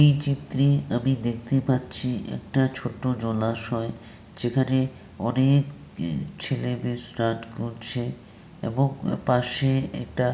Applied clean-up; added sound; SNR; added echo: none; none; none; none.